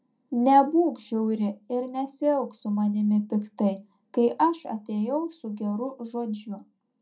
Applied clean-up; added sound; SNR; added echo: none; none; none; reverberation time 0.2 s.